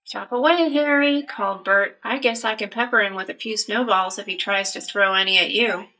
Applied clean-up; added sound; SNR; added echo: neural mask model DeepFilterNet 3.